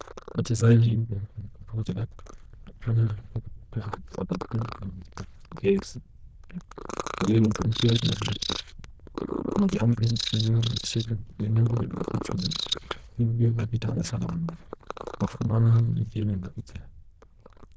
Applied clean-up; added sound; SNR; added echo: neural diffusion model UNIVERSE++.